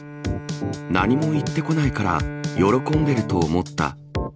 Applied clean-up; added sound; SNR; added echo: none; Bowed string instrument; 11 dB; none.